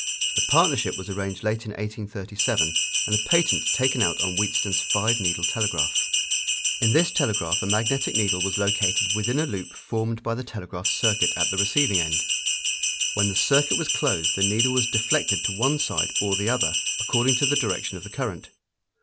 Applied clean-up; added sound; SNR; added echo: none; Bell; -2 dB; none.